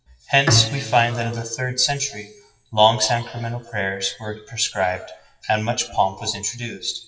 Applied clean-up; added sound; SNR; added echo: classical method WPE with log-MMSE.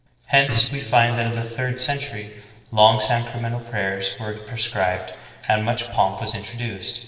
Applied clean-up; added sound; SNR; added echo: neural separator model SepFormer DNS4.